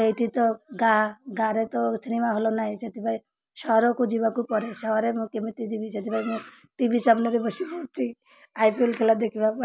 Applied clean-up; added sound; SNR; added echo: none; none; none; none.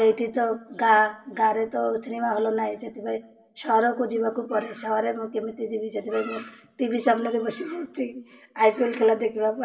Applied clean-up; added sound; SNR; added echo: none; none; none; reverberation time 0.8 s.